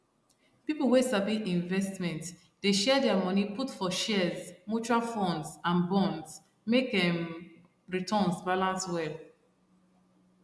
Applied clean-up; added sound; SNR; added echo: none; none; none; none.